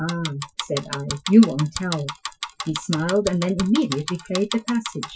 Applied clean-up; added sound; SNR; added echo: classical method Wiener filter.